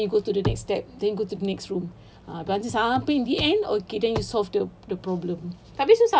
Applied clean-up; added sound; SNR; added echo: none; none; none; none.